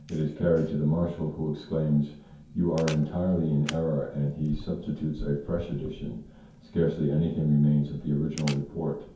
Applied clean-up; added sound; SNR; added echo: none; Camera; 17 dB; reverberation time 0.6 s.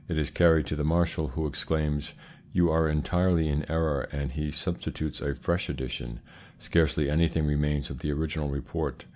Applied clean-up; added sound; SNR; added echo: none; none; none; none.